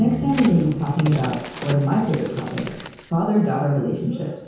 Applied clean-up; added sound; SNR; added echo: none; Crack; 13 dB; reverberation time 0.9 s.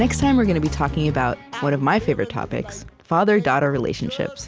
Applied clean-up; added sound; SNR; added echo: none; none; none; none.